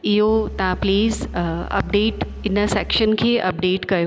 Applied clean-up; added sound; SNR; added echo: none; Engine; 11 dB; none.